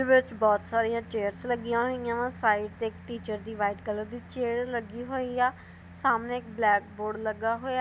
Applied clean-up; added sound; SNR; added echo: none; none; none; none.